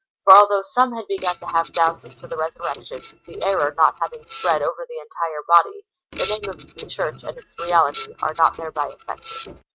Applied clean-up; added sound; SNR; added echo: neural mask model RNNoise.